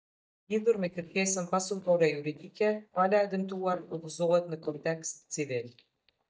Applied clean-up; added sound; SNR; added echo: neural mask model DeepFilterNet 3.